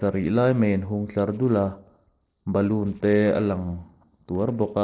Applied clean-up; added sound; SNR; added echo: neural separator model SepFormer DNS4.